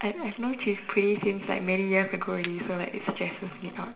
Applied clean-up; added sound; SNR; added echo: none; Chink, clink; 19 dB; reverberation time 0.8 s.